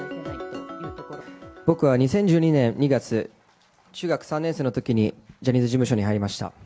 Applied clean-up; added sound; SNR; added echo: none; none; none; none.